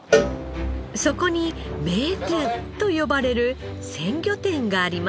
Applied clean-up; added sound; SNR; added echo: none; Cowbell; 4 dB; none.